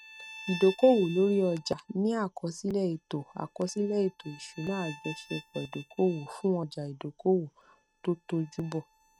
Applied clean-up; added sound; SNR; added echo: neural mask model RNNoise.